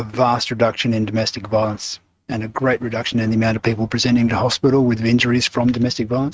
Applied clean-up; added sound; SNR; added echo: neural mask model RNNoise.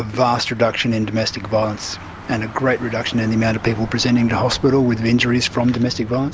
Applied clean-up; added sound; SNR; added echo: none; Motor vehicle (road); 19 dB; none.